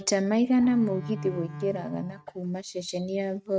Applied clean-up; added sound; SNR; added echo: neural mask model RNNoise.